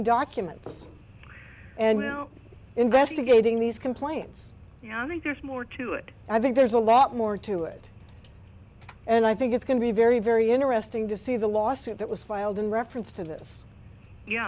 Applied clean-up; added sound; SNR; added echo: none; none; none; none.